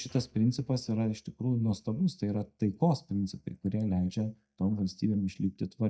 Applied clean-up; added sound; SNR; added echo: neural mask model DeepFilterNet 3.